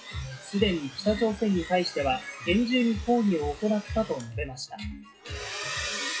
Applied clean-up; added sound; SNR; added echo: classical method WPE with log-MMSE.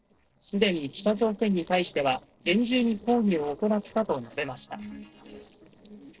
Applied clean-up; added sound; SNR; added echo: neural separator model SepFormer DNS4.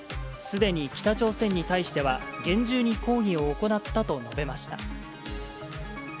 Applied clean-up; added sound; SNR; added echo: none; none; none; none.